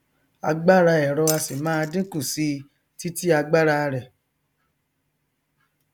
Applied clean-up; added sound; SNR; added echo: none; Glass; 11 dB; none.